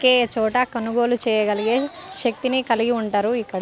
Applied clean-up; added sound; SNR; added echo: none; none; none; none.